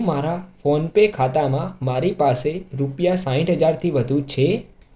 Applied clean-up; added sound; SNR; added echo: none; none; none; none.